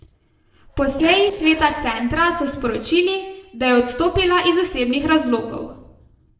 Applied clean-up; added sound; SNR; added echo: neural separator model SepFormer DNS4.